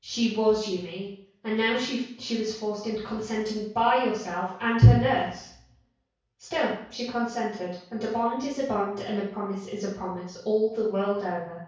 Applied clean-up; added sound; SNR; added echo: none; none; none; reverberation time 0.6 s.